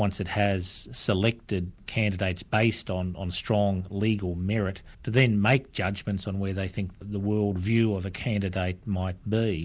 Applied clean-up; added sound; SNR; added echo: none; none; none; none.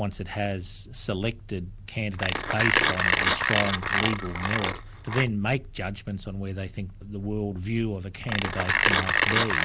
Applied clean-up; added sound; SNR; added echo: none; Mechanisms; -2 dB; none.